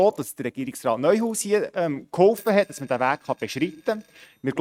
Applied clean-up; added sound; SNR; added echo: neural mask model RNNoise.